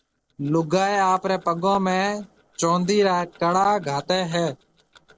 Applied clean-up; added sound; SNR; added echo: neural separator model SepFormer DNS4.